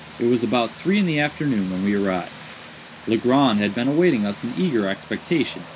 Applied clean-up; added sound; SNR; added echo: none; Vehicle; 18 dB; none.